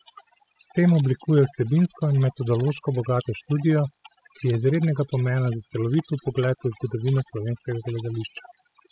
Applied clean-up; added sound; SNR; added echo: classical method spectral subtraction.